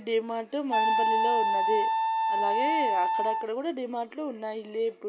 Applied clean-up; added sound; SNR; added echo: none; Wind instrument, woodwind instrument; -5 dB; none.